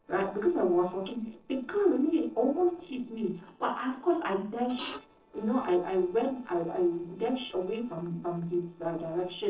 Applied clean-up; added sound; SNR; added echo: neural separator model SepFormer DNS4.